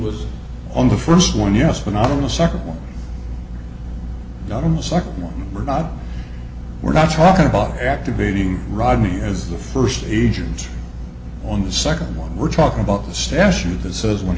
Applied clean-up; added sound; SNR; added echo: none; none; none; none.